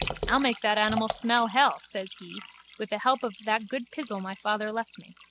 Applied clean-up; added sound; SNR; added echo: none; Liquid; 11 dB; none.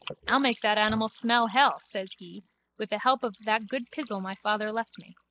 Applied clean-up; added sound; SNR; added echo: neural mask model Resemble Enhance denoiser.